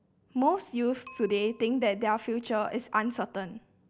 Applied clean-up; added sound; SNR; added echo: none; Bicycle; 19 dB; none.